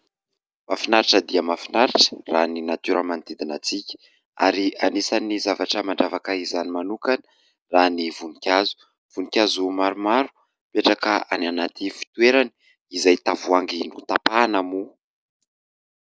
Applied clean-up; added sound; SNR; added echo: none; none; none; none.